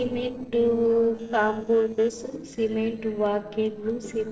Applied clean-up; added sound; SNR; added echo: neural separator model SepFormer DNS4.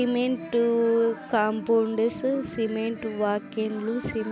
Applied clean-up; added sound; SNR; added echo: none; none; none; none.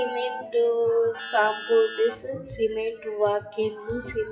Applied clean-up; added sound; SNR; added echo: classical method WPE with log-MMSE.